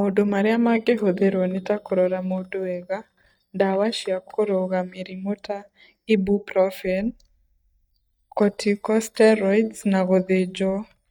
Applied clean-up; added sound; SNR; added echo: neural mask model DeepFilterNet 3.